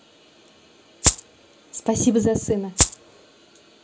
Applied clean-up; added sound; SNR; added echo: none; Rattle (instrument); -5 dB; none.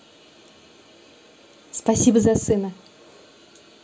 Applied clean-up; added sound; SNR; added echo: none; none; none; none.